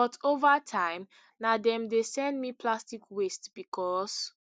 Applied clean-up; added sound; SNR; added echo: none; none; none; none.